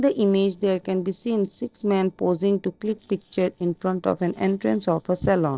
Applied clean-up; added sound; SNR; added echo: neural separator model SepFormer DNS4.